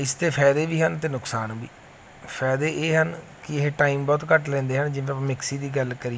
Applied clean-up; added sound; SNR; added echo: none; none; none; none.